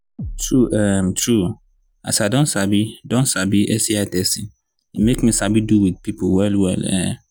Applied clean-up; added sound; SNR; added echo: none; Bass drum; 16 dB; none.